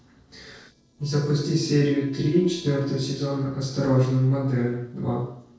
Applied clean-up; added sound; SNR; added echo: neural separator model SepFormer DNS4.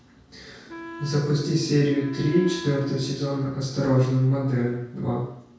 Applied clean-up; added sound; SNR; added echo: none; Wind instrument, woodwind instrument; 15 dB; reverberation time 0.6 s.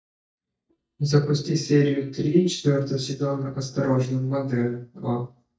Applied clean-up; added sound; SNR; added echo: neural mask model DeepFilterNet 3.